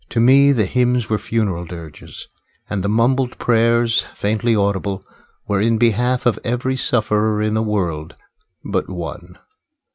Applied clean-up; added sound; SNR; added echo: none; none; none; none.